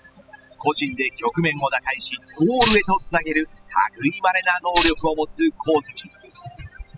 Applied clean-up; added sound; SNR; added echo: classical method spectral subtraction.